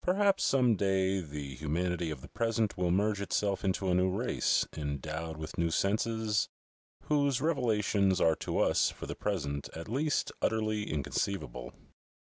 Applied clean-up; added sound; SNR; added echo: none; none; none; none.